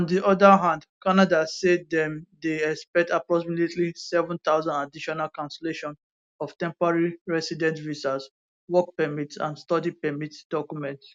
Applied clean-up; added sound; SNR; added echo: none; none; none; none.